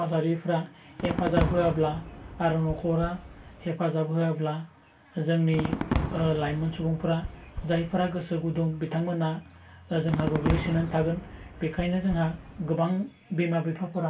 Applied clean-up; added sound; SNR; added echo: none; Fireworks; 8 dB; reverberation time 0.3 s.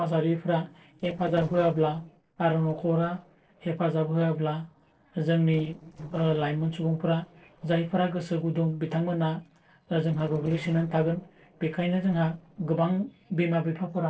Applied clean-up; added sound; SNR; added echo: neural separator model SepFormer DNS4.